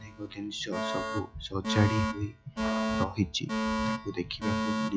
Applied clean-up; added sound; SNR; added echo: classical method log-MMSE.